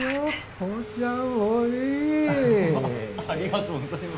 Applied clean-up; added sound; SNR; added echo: none; Telephone; 12 dB; none.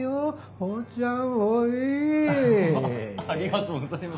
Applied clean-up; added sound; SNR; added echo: none; none; none; none.